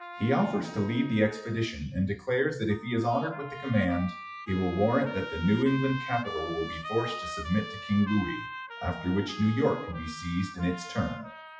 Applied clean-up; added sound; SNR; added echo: classical method WPE with log-MMSE.